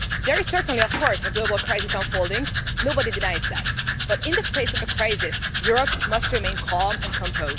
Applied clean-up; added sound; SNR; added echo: none; Domestic sounds, home sounds; -1 dB; none.